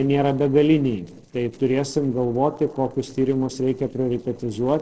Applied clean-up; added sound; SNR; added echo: neural separator model SepFormer DNS4.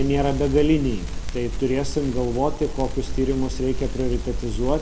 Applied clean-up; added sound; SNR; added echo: none; Crackle; 3 dB; reverberation time 1.1 s.